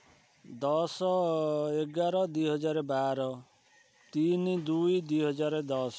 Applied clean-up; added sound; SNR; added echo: none; none; none; none.